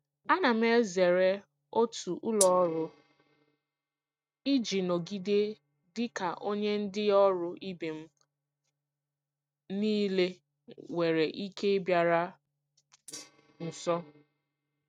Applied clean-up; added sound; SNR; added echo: neural mask model RNNoise.